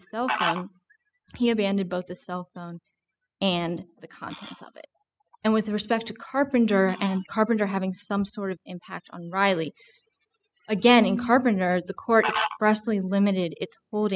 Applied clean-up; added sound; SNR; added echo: classical method spectral subtraction.